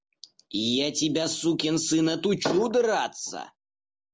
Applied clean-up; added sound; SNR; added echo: none; none; none; none.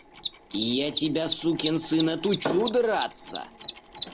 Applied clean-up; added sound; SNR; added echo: none; Mechanisms; 8 dB; none.